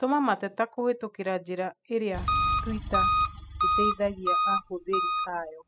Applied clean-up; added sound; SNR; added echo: classical method spectral subtraction.